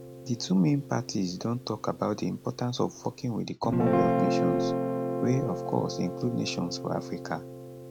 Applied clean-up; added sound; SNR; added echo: none; Guitar; 2 dB; none.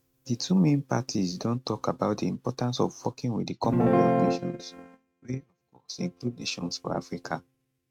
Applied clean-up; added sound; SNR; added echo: neural mask model RNNoise.